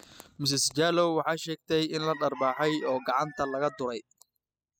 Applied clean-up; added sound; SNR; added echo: classical method spectral subtraction.